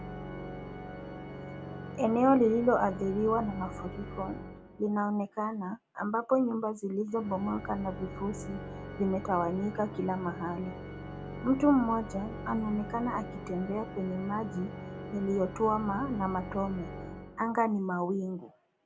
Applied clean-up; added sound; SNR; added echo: none; Organ; 11 dB; none.